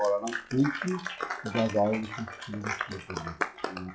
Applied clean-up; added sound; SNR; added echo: classical method log-MMSE.